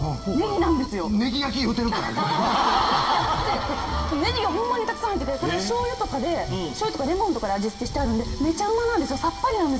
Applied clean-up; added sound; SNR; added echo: none; Rattle; 13 dB; reverberation time 2.4 s.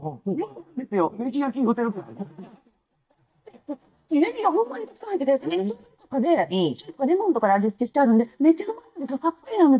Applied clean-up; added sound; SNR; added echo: neural mask model DeepFilterNet 3.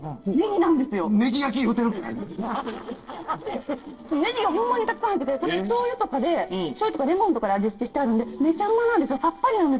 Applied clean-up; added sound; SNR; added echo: neural separator model SepFormer DNS4.